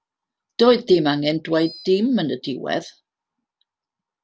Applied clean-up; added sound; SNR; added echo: none; Animal; 20 dB; none.